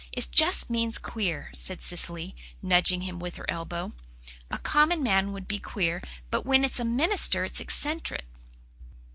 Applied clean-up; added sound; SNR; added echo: none; none; none; none.